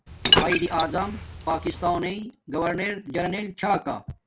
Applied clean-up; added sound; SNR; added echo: none; Liquid; -1 dB; none.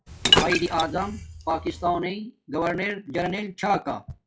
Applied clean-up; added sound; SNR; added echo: classical method log-MMSE.